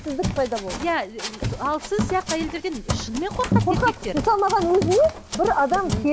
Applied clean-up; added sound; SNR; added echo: none; Run; 5 dB; none.